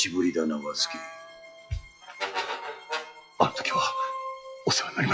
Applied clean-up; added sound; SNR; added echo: classical method log-MMSE.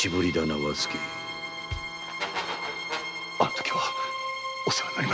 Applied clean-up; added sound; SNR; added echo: none; Trumpet; 17 dB; none.